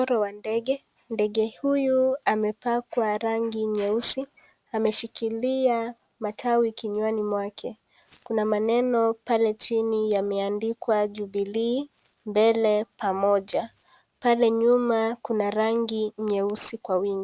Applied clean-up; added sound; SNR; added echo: none; none; none; none.